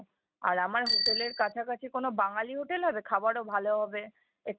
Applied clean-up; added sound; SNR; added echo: neural mask model RNNoise.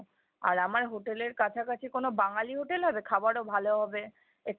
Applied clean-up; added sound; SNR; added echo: none; none; none; none.